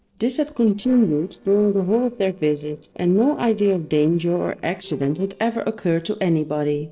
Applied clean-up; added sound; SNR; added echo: neural separator model SepFormer DNS4.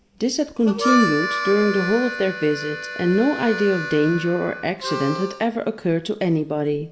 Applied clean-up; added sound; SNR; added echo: none; Harmonica; 7 dB; reverberation time 1.6 s.